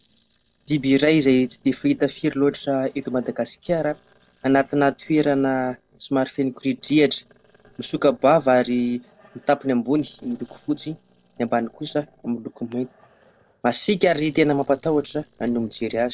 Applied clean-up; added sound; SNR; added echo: neural separator model SepFormer DNS4.